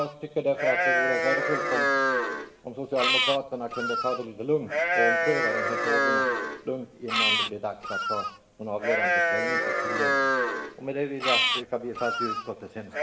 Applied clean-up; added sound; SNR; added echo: none; Livestock, farm animals, working animals; -4 dB; reverberation time 0.8 s.